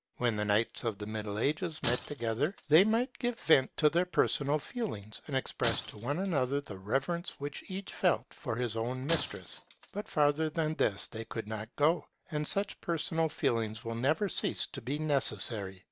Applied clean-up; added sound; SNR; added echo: none; Shatter; 13 dB; none.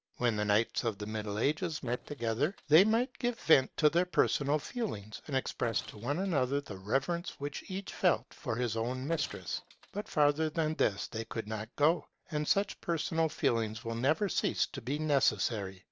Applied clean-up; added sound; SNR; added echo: neural separator model SepFormer DNS4.